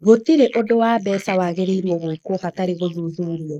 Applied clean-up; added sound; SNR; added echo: neural mask model Resemble Enhance denoiser.